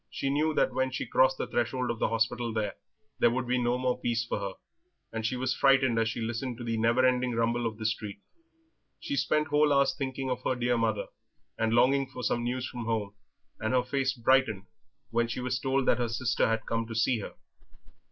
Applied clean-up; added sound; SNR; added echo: none; none; none; none.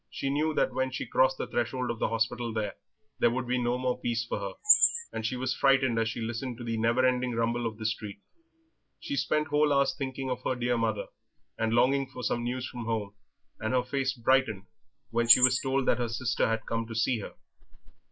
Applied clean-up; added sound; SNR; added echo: none; Chirp, tweet; 2 dB; none.